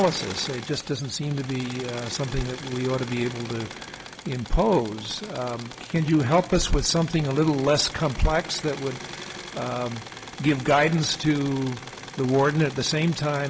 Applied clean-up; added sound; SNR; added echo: none; Engine / Mechanisms; 14 dB; none.